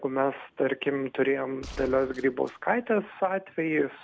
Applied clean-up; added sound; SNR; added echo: none; Gunshot, gunfire; 17 dB; none.